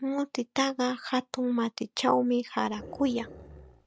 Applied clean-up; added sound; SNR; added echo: none; Growling; 18 dB; none.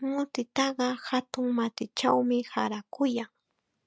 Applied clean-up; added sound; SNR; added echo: none; none; none; none.